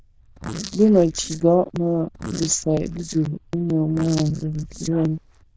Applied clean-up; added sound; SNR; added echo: neural diffusion model UNIVERSE++.